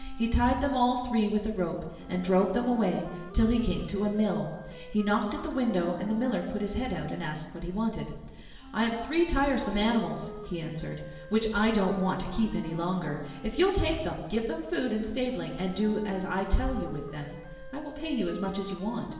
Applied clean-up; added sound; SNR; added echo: none; Wind instrument, woodwind instrument; 17 dB; reverberation time 1.0 s.